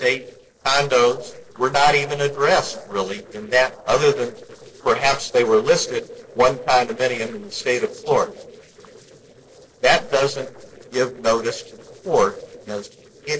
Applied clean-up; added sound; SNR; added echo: neural separator model SepFormer DNS4.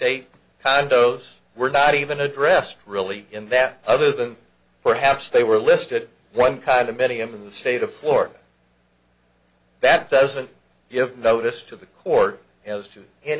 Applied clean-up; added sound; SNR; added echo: none; none; none; none.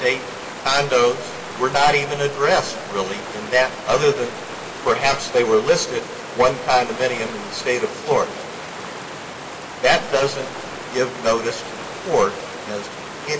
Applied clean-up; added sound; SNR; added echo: none; Water; 11 dB; reverberation time 1.5 s.